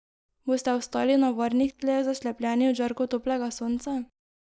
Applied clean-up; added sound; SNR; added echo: neural mask model DeepFilterNet 3.